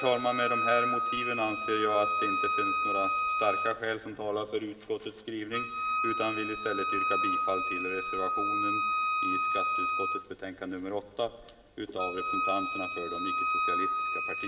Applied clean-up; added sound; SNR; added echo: none; Wind instrument, woodwind instrument; -3 dB; reverberation time 1.8 s.